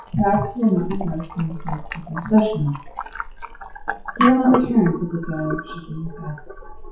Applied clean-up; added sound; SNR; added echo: classical method WPE with log-MMSE.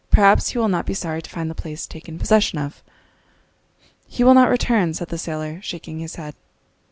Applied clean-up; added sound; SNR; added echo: none; none; none; none.